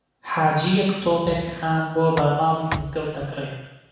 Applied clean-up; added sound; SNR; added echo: none; Tick; 11 dB; reverberation time 1.1 s.